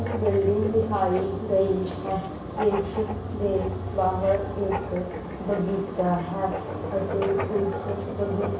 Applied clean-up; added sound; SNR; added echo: none; Writing; 12 dB; reverberation time 0.7 s.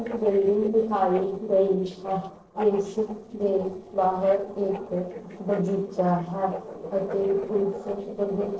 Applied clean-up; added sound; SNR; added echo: neural separator model SepFormer DNS4.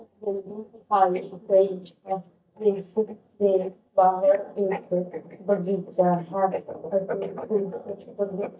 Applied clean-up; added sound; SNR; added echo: neural mask model DeepFilterNet 3.